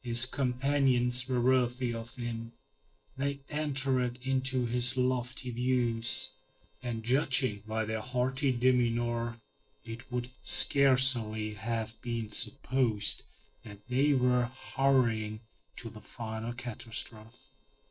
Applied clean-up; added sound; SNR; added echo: neural separator model SepFormer DNS4.